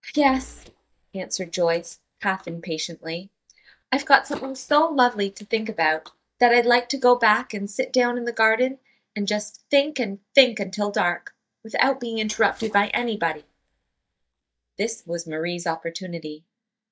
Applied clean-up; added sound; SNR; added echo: neural mask model DeepFilterNet 3.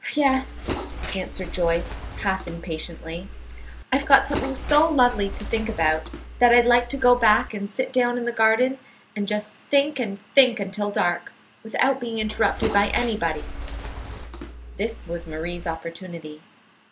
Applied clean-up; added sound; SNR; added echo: none; Bird; 9 dB; none.